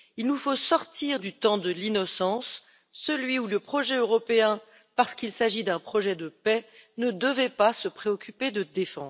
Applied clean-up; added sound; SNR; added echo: none; none; none; none.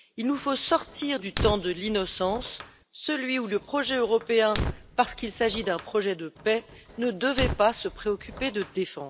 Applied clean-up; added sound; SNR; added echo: none; Fire; 9 dB; none.